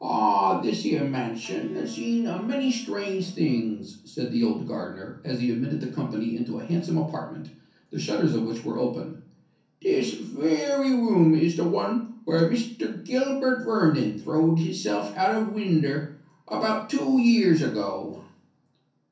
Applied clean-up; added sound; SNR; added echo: none; Electric guitar; 18 dB; reverberation time 0.6 s.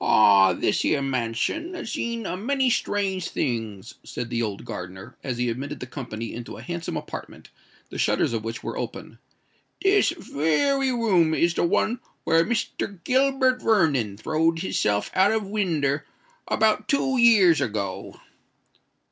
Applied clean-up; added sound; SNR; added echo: none; none; none; none.